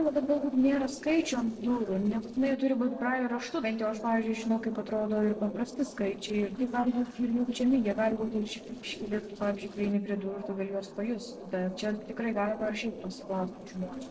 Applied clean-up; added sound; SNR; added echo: neural separator model SepFormer DNS4.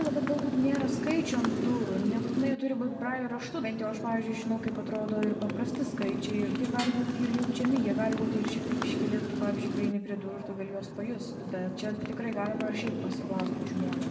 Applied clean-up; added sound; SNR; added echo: none; Motorcycle; 1 dB; reverberation time 1.8 s.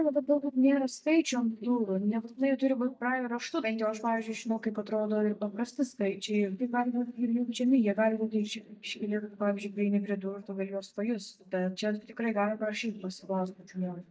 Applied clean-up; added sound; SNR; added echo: neural mask model DeepFilterNet 3.